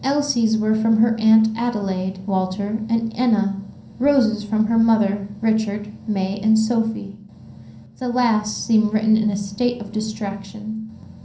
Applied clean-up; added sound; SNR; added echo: none; none; none; reverberation time 0.6 s.